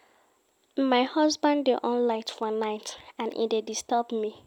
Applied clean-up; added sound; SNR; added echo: none; none; none; none.